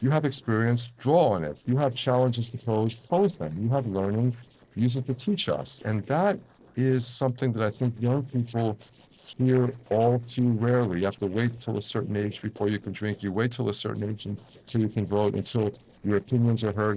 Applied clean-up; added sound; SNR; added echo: neural separator model SepFormer DNS4.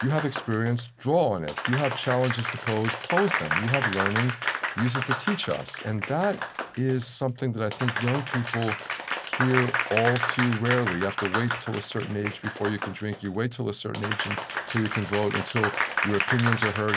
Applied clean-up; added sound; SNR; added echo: none; Applause; 3 dB; none.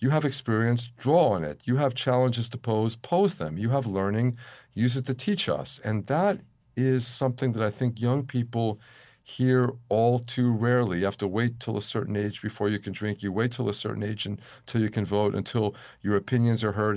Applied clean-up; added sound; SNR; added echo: none; none; none; none.